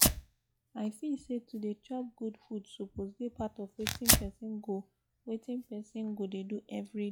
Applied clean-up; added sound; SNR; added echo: classical method log-MMSE.